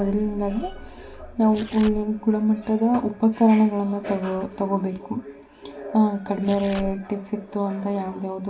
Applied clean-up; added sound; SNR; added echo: none; Tearing; 17 dB; reverberation time 0.2 s.